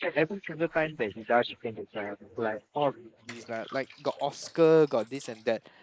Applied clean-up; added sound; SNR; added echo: neural mask model Resemble Enhance denoiser.